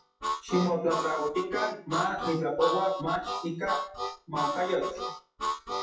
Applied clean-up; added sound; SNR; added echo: classical method WPE with log-MMSE.